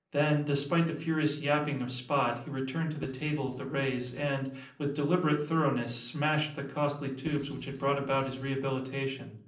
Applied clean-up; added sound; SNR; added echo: neural separator model SepFormer DNS4.